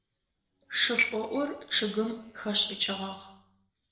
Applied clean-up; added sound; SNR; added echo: neural separator model SepFormer DNS4.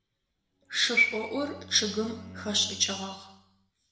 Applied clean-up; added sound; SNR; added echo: none; Bowed string instrument; 18 dB; reverberation time 0.8 s.